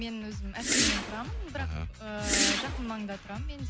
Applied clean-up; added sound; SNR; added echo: none; Whoosh, swoosh, swish; -4 dB; none.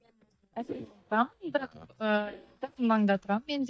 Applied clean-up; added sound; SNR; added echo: neural mask model DeepFilterNet 3.